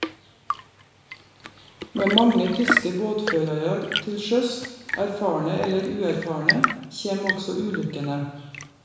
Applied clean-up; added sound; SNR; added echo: none; Tap / Fill (with liquid) / Trickle, dribble / Chirp, tweet / Engine; 4 dB; reverberation time 1.0 s.